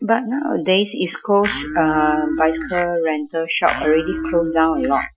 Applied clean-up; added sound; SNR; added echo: classical method Wiener filter.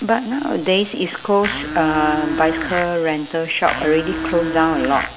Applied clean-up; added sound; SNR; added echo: none; Domestic sounds, home sounds; 5 dB; none.